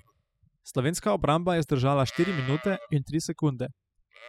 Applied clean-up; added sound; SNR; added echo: classical method spectral subtraction.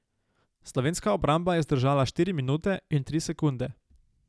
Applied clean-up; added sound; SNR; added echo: none; none; none; none.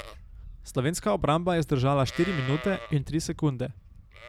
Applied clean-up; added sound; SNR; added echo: none; Livestock, farm animals, working animals; 15 dB; none.